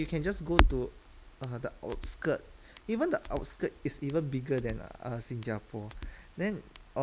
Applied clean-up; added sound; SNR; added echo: none; Crackle; 2 dB; none.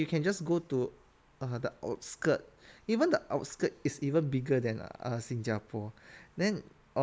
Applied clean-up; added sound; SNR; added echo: none; none; none; none.